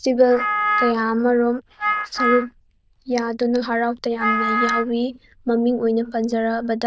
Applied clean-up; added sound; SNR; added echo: neural diffusion model UNIVERSE++.